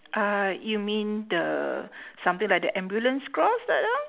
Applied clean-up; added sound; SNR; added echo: none; none; none; none.